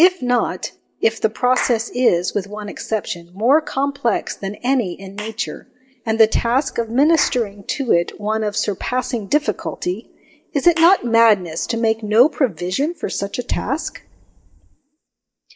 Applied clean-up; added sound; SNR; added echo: neural mask model DeepFilterNet 3.